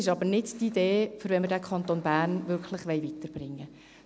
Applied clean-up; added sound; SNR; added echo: none; none; none; none.